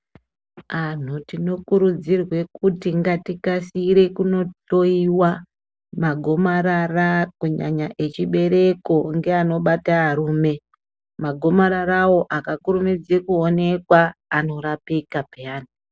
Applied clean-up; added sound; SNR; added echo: none; none; none; none.